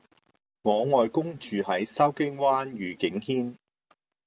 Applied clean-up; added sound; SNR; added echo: none; none; none; none.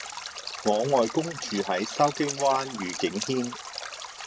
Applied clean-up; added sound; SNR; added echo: none; Stream; 9 dB; none.